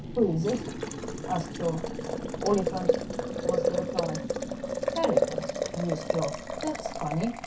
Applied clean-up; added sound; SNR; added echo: none; Boiling; -1 dB; reverberation time 0.3 s.